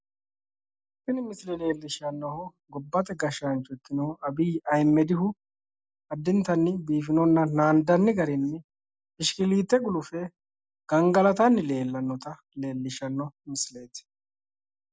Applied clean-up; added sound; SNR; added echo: none; none; none; none.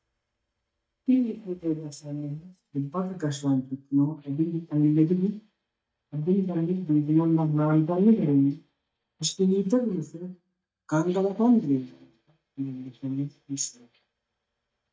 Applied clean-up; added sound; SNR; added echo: neural mask model DeepFilterNet 3.